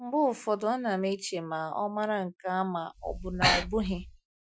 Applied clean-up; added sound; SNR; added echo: classical method Wiener filter.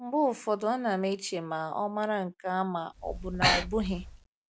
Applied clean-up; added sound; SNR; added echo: none; Breathing; 1 dB; none.